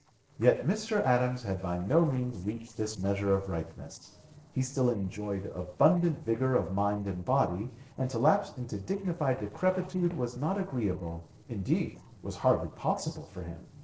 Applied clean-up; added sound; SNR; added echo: neural separator model SepFormer DNS4.